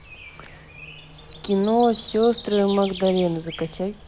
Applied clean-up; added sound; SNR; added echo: none; Breathing; 14 dB; none.